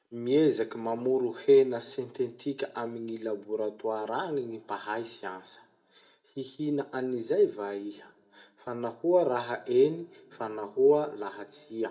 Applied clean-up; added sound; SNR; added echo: none; none; none; reverberation time 1.5 s.